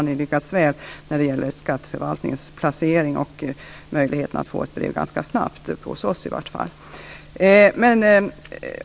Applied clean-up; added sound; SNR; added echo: none; none; none; none.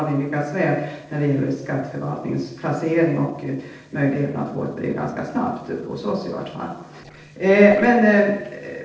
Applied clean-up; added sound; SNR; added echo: neural separator model SepFormer DNS4.